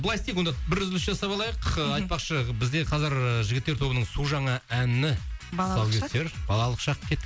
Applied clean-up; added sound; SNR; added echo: none; none; none; none.